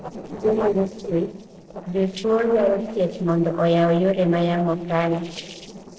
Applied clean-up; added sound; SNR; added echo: neural separator model SepFormer DNS4.